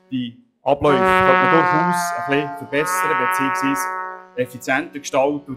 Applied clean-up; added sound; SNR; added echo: classical method log-MMSE.